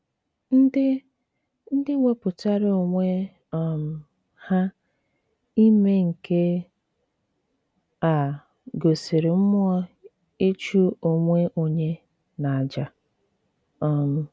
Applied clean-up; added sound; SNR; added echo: none; none; none; none.